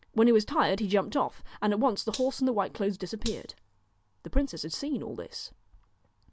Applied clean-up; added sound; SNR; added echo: none; Gunshot, gunfire; 18 dB; none.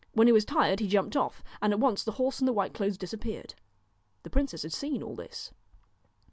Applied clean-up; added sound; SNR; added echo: none; none; none; none.